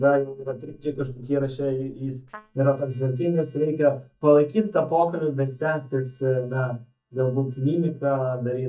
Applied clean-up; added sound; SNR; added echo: neural mask model DeepFilterNet 3.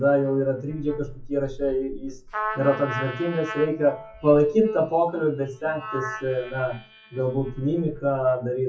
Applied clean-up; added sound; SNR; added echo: classical method WPE with log-MMSE.